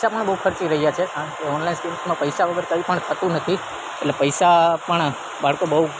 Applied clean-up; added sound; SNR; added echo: none; Wind instrument, woodwind instrument; 19 dB; none.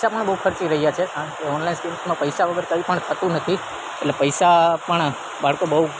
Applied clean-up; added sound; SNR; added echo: none; none; none; none.